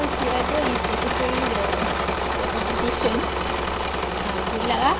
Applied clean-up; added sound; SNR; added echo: none; Engine / Mechanisms; -4 dB; reverberation time 1.9 s.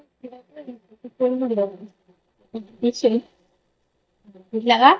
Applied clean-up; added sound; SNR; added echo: neural mask model DeepFilterNet 3.